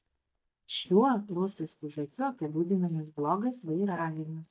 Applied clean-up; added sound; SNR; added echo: neural mask model DeepFilterNet 3.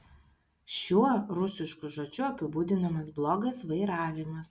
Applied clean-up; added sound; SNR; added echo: none; none; none; none.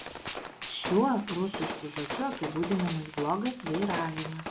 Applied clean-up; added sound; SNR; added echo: none; Gunshot, gunfire; 6 dB; none.